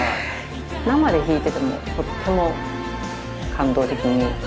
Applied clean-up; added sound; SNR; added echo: none; Piano; 20 dB; none.